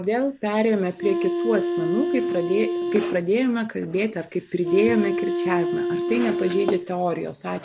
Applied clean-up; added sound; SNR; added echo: none; Wind instrument, woodwind instrument; 3 dB; none.